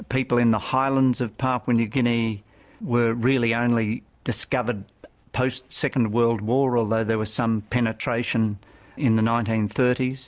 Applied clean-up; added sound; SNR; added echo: none; none; none; none.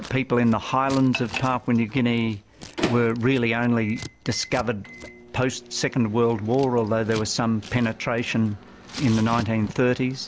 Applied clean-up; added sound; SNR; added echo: none; Microwave oven + Scissors; 14 dB; none.